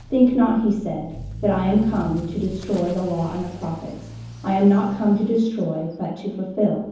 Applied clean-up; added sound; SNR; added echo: none; Accelerating, revving, vroom / Motor vehicle (road); 16 dB; reverberation time 0.9 s.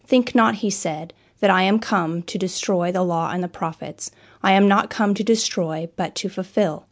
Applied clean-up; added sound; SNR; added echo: none; none; none; none.